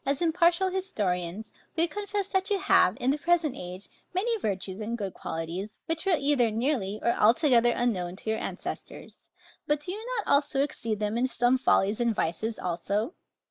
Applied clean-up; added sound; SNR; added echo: neural mask model Resemble Enhance denoiser.